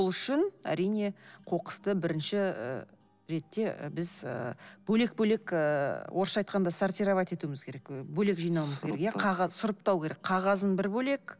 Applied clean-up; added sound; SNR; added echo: none; none; none; none.